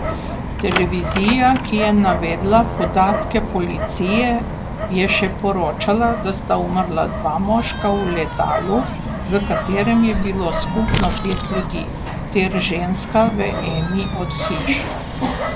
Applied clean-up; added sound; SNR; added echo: none; Dog + Bird vocalization, bird call, bird song; 4 dB; none.